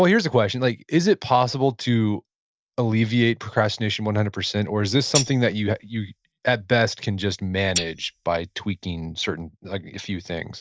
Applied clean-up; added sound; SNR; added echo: neural mask model DeepFilterNet 3.